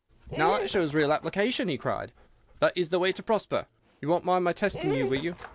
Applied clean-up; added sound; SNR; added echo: none; Dog; 10 dB; none.